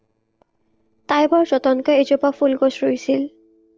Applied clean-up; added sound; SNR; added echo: neural separator model SepFormer DNS4.